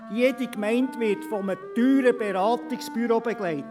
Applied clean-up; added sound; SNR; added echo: none; Wind instrument, woodwind instrument; 14 dB; none.